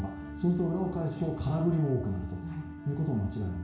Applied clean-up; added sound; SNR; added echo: none; Wind instrument, woodwind instrument; 14 dB; reverberation time 0.6 s.